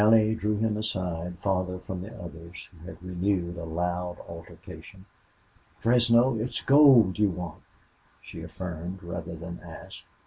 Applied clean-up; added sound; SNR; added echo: none; none; none; none.